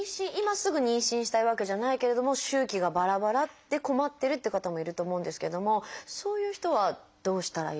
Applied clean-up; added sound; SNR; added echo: none; none; none; none.